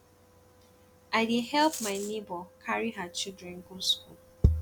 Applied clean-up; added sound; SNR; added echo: none; Rattle; 11 dB; none.